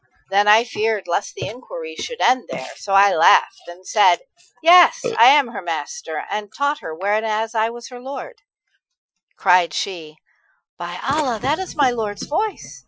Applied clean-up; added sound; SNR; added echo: classical method Wiener filter.